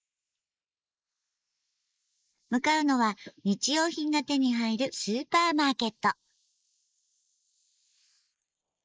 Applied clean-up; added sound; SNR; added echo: neural mask model Resemble Enhance denoiser.